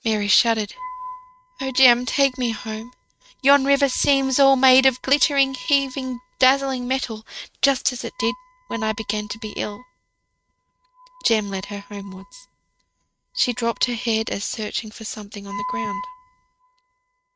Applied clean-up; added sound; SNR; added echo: neural mask model RNNoise.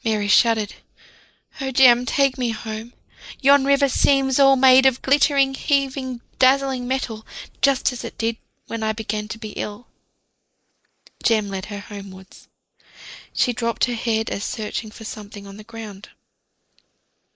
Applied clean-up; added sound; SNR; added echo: neural mask model Resemble Enhance denoiser.